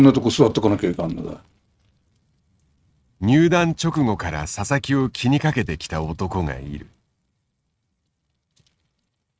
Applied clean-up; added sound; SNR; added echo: neural mask model RNNoise.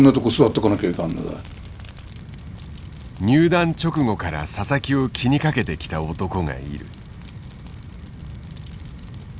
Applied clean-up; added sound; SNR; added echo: none; Fire; 14 dB; none.